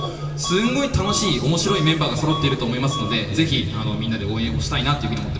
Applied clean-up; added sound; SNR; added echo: none; Bus / Alarm; 13 dB; reverberation time 2.0 s.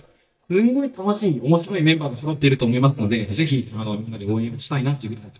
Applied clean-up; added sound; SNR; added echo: neural mask model DeepFilterNet 3.